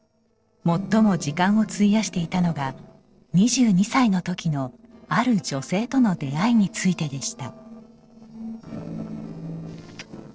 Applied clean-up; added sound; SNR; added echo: neural separator model SepFormer DNS4.